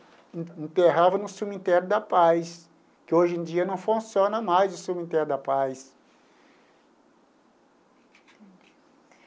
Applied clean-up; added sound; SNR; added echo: none; none; none; none.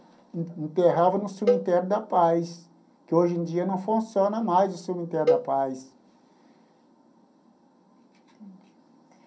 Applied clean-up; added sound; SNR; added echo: none; Cowbell; 4 dB; reverberation time 0.3 s.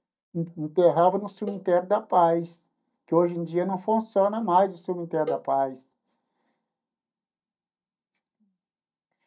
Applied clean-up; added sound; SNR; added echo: neural mask model DeepFilterNet 3.